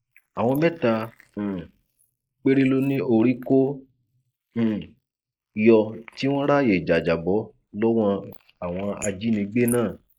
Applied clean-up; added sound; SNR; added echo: neural mask model Resemble Enhance denoiser.